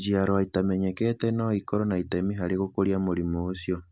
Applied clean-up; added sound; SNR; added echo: none; none; none; none.